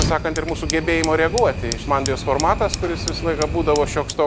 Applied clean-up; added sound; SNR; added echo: none; Fire; 5 dB; none.